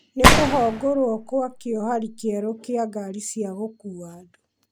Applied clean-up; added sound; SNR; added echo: none; Gunshot, gunfire; -4 dB; none.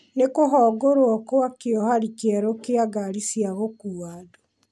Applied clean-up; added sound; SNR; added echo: none; none; none; none.